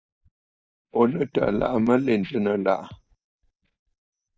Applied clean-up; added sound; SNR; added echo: neural mask model DeepFilterNet 3.